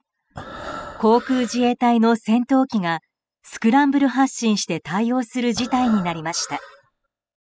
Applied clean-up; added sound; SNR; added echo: classical method spectral subtraction.